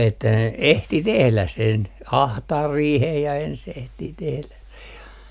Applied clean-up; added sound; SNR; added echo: none; none; none; none.